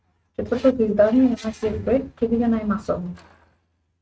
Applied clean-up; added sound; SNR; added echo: neural mask model RNNoise.